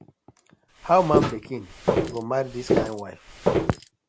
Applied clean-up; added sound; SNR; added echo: none; Walk, footsteps; -2 dB; none.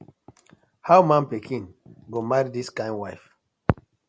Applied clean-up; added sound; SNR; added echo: none; none; none; none.